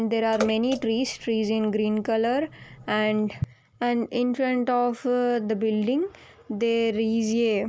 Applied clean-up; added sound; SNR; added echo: none; Bathtub (filling or washing) / Water / Splash, splatter; 14 dB; none.